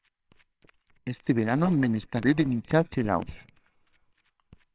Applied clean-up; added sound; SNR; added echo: neural separator model SepFormer WHAMR!.